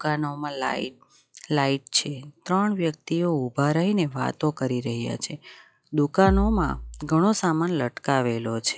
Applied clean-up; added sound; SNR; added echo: classical method log-MMSE.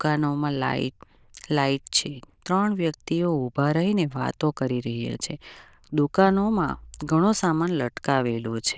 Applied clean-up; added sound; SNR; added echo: neural diffusion model UNIVERSE++.